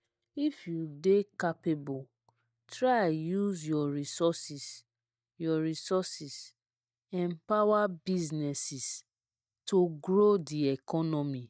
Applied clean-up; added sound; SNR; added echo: neural mask model DeepFilterNet 3.